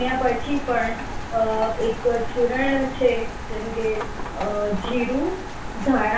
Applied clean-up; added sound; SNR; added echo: none; Rain; 5 dB; reverberation time 0.3 s.